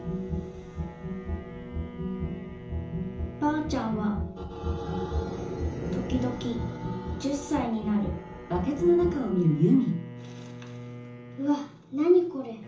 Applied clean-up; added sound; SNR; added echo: none; Bowed string instrument; 15 dB; reverberation time 0.7 s.